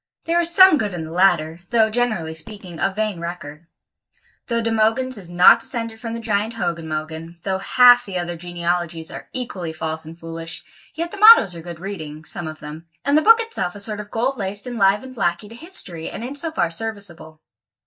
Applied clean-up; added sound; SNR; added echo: neural mask model DeepFilterNet 3.